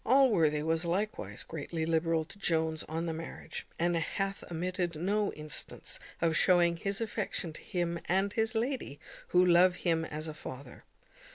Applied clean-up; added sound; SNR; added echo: none; none; none; none.